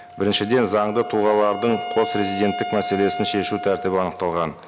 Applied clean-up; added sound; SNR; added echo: none; Wind instrument, woodwind instrument; 9 dB; none.